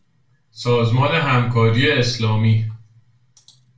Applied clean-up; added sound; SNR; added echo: none; none; none; reverberation time 0.3 s.